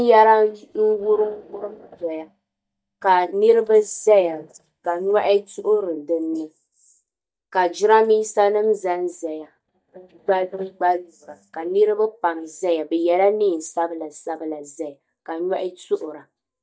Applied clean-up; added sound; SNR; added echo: neural mask model DeepFilterNet 3.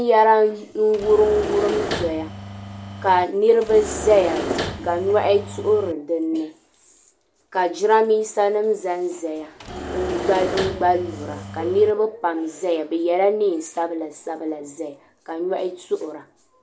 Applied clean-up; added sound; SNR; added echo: none; Engine / Mechanisms; 8 dB; none.